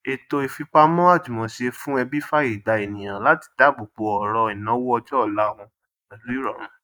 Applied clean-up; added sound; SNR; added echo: neural mask model Resemble Enhance denoiser.